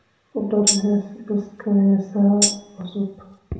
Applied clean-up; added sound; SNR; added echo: none; Tambourine; 3 dB; reverberation time 0.7 s.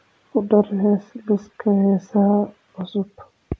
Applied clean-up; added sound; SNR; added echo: none; none; none; none.